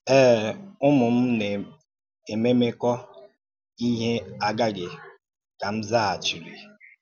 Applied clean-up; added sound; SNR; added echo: none; none; none; none.